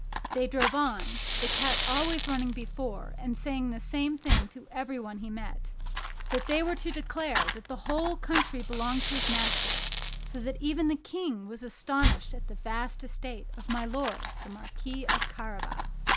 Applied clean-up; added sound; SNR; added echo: none; Growling + Fire; -2 dB; none.